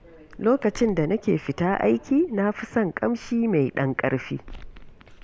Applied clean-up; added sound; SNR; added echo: none; Subway, metro, underground; 19 dB; none.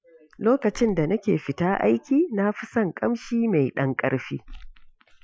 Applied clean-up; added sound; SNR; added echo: classical method Wiener filter.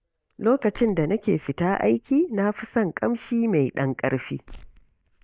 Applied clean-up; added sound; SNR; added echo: neural mask model DeepFilterNet 3.